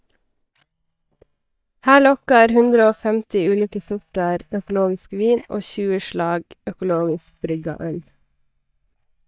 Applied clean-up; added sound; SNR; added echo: neural mask model DeepFilterNet 3.